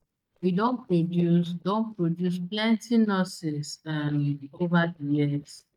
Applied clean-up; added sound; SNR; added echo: neural mask model DeepFilterNet 3.